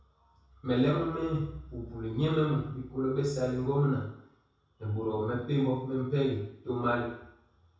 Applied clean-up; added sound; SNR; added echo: none; none; none; reverberation time 0.7 s.